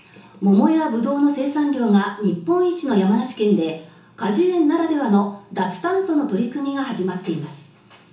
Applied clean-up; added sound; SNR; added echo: none; none; none; reverberation time 0.8 s.